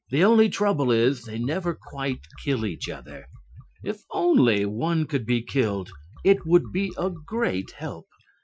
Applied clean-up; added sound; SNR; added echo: classical method Wiener filter.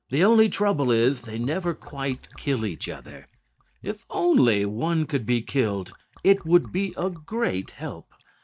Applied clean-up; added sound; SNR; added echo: neural mask model DeepFilterNet 3.